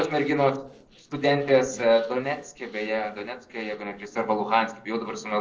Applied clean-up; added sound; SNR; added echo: neural separator model SepFormer DNS4.